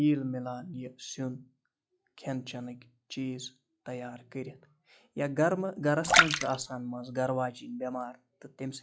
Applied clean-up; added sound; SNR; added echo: classical method log-MMSE.